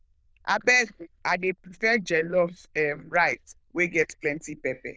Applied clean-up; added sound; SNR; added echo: neural diffusion model UNIVERSE++.